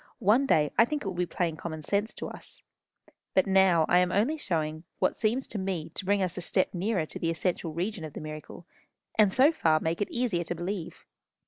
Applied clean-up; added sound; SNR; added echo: none; none; none; none.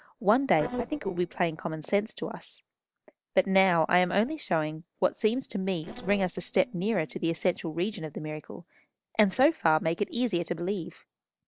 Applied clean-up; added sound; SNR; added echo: neural separator model SepFormer DNS4.